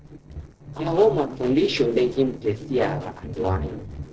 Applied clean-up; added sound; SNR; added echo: neural separator model SepFormer DNS4.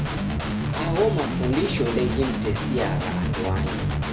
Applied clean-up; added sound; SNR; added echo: none; Guitar; -2 dB; reverberation time 0.3 s.